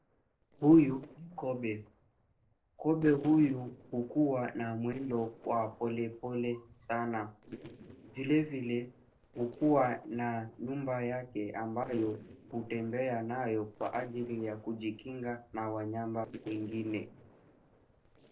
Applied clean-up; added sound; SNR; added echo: neural separator model SepFormer DNS4.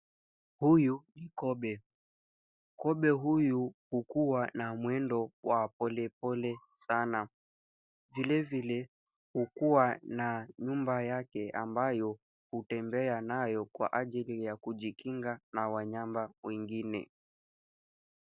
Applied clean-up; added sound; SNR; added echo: none; none; none; none.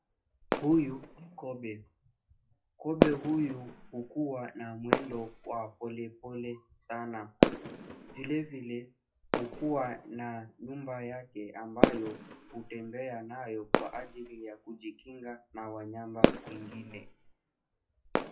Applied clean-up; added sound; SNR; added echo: classical method WPE with log-MMSE.